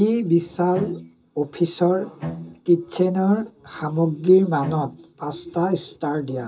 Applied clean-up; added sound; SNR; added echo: none; Bowed string instrument; 14 dB; reverberation time 0.2 s.